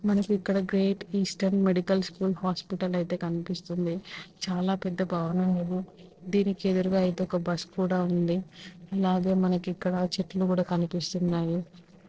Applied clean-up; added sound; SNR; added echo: neural separator model SepFormer DNS4.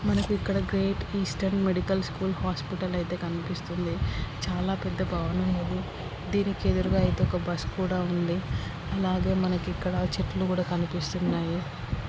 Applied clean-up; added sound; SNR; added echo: none; none; none; none.